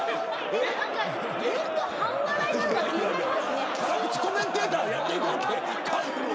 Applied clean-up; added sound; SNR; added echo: none; Crowd; 2 dB; none.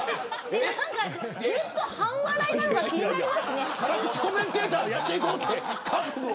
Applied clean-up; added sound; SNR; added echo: none; none; none; none.